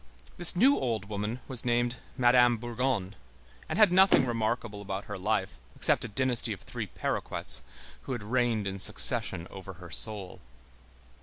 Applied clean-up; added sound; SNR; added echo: none; Motor vehicle (road); 3 dB; none.